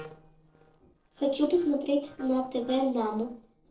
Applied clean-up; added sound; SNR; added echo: neural separator model SepFormer DNS4.